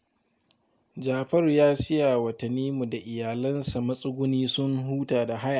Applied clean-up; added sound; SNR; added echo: none; none; none; none.